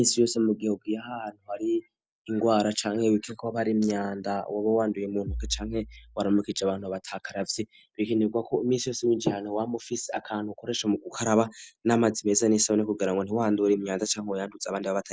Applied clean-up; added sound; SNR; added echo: none; Bass drum; 11 dB; none.